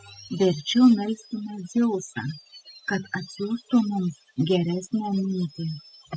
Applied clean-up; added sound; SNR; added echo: classical method spectral subtraction.